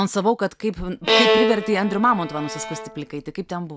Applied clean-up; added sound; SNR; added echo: none; Bowed string instrument; 0 dB; none.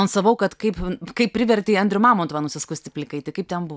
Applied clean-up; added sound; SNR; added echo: none; none; none; none.